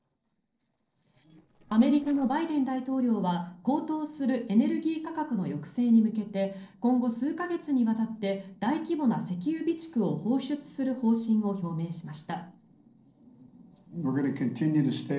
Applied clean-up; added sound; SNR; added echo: neural separator model SepFormer DNS4.